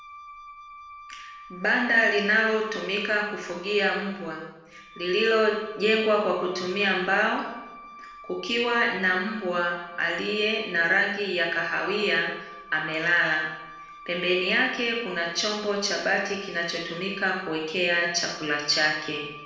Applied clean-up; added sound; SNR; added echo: none; Wind instrument, woodwind instrument; 19 dB; reverberation time 1.0 s.